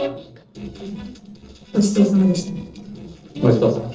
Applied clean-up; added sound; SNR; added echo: neural separator model SepFormer DNS4.